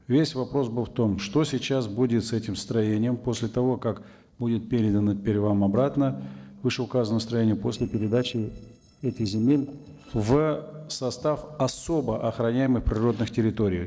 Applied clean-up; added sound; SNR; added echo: neural separator model SepFormer DNS4.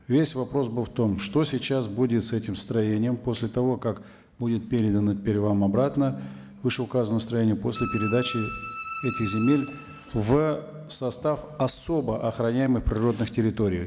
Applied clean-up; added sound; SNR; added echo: none; Bowed string instrument; 10 dB; none.